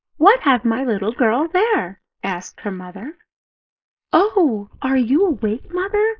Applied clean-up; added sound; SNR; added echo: neural mask model Resemble Enhance denoiser.